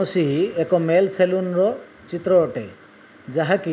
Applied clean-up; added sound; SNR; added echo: none; none; none; none.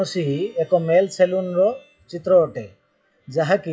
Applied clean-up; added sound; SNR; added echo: classical method WPE with log-MMSE.